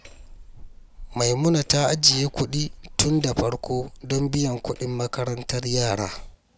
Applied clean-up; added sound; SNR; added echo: none; Hammer; 16 dB; none.